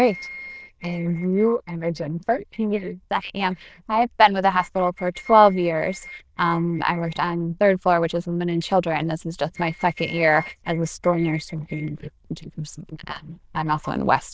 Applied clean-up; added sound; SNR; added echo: neural diffusion model UNIVERSE++.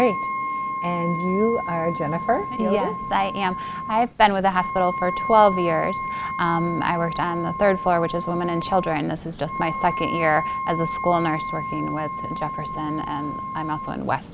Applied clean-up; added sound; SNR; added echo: none; Wind instrument, woodwind instrument; 6 dB; none.